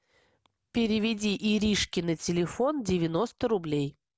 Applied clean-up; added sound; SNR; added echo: none; none; none; none.